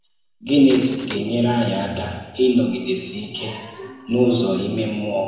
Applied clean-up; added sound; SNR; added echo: none; Glass; 13 dB; reverberation time 1.2 s.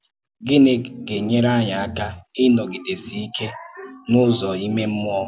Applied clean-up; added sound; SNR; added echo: none; none; none; none.